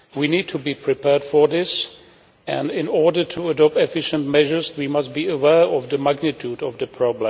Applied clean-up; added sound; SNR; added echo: none; none; none; none.